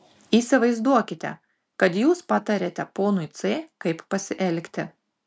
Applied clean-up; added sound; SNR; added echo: none; none; none; none.